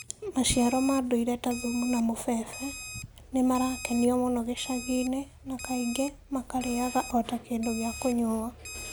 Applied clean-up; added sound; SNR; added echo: none; Alarm; 15 dB; none.